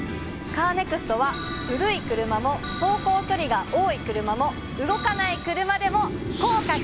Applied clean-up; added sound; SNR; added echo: none; Fire; 8 dB; none.